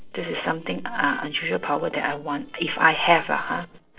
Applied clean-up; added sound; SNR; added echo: neural separator model SepFormer DNS4.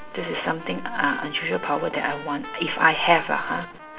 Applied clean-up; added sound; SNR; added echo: none; Trumpet; 15 dB; reverberation time 0.3 s.